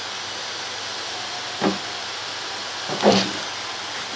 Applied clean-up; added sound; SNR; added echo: none; none; none; none.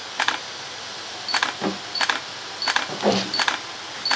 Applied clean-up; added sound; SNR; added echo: none; Camera; -2 dB; none.